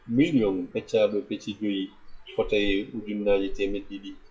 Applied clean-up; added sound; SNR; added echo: classical method WPE with log-MMSE.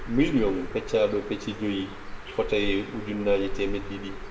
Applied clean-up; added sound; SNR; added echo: none; Bird; 7 dB; reverberation time 1.3 s.